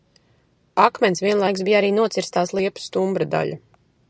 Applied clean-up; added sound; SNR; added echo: none; none; none; none.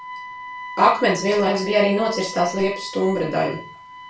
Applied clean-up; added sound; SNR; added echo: none; Wind instrument, woodwind instrument; 13 dB; reverberation time 0.3 s.